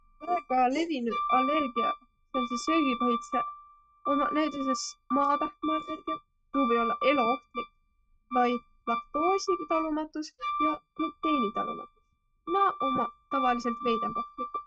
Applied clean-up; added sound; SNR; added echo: neural mask model RNNoise.